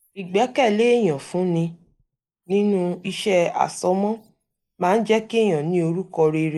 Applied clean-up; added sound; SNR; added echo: neural mask model Resemble Enhance denoiser.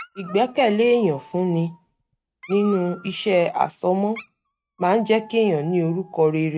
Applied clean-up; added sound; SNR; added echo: neural mask model RNNoise.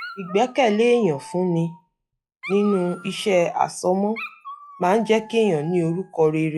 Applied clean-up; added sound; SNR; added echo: classical method log-MMSE.